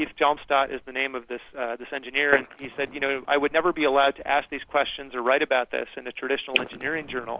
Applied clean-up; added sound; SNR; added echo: neural mask model Resemble Enhance denoiser.